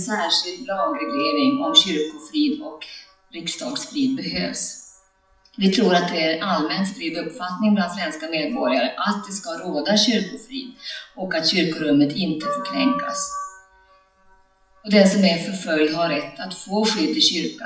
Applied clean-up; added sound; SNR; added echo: classical method WPE with log-MMSE.